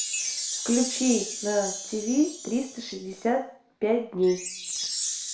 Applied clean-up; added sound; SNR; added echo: none; Chime; 5 dB; reverberation time 0.4 s.